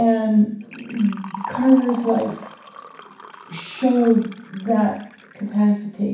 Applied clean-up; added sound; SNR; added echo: none; Liquid; 18 dB; reverberation time 0.6 s.